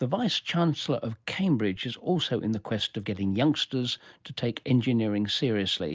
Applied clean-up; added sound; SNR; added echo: none; none; none; none.